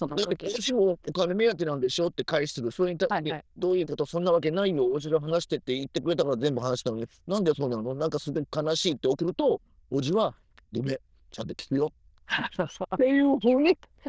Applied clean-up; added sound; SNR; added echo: neural diffusion model UNIVERSE++.